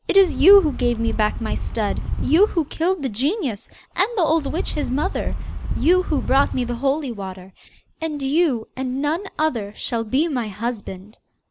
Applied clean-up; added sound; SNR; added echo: none; Wind; 4 dB; none.